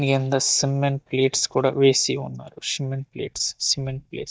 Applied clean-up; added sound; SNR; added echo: neural mask model DeepFilterNet 3.